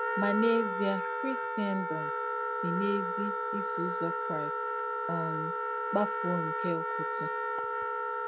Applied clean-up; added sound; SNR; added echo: none; Wind instrument, woodwind instrument; -2 dB; none.